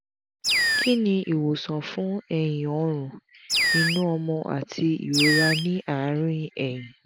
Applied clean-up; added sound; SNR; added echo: none; Animal; 1 dB; none.